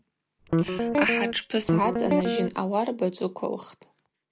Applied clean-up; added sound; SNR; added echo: none; Guitar; -3 dB; none.